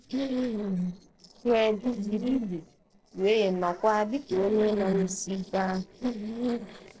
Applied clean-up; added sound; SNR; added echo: neural separator model SepFormer DNS4.